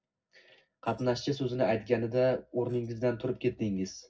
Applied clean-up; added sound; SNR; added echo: neural separator model SepFormer DNS4.